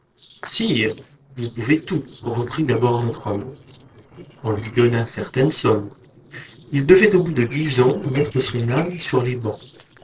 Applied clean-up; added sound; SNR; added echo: neural separator model SepFormer DNS4.